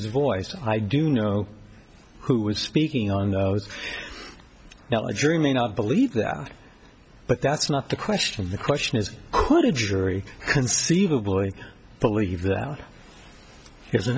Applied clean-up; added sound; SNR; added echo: none; none; none; none.